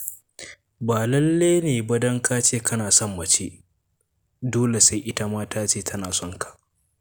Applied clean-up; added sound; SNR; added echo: none; none; none; none.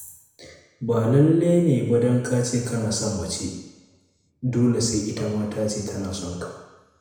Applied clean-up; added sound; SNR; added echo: none; none; none; reverberation time 1.0 s.